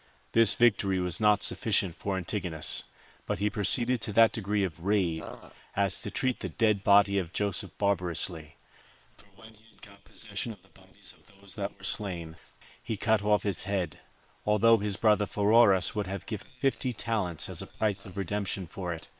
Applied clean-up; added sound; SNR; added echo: neural separator model SepFormer WHAM!.